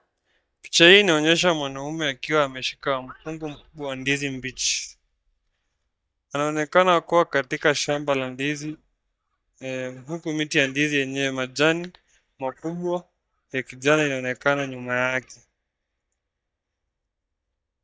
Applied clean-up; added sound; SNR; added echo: neural mask model DeepFilterNet 3.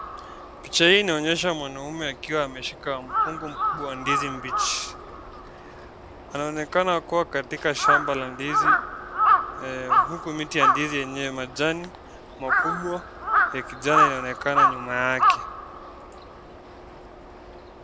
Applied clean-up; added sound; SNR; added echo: none; Crow; -2 dB; none.